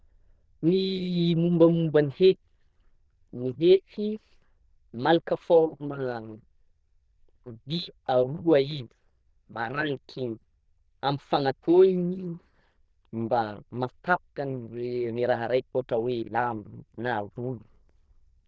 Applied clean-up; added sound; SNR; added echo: neural diffusion model UNIVERSE++.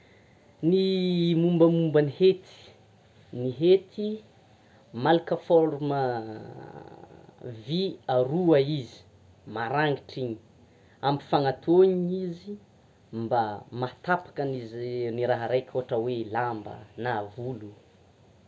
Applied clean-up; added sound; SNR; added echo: none; none; none; none.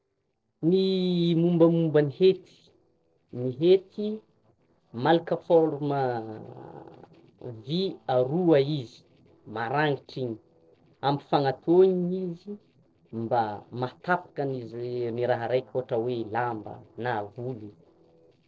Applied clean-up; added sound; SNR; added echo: neural separator model SepFormer DNS4.